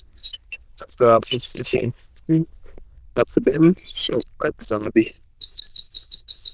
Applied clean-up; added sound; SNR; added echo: neural diffusion model UNIVERSE++.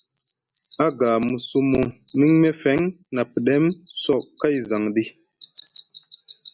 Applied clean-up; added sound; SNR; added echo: none; none; none; none.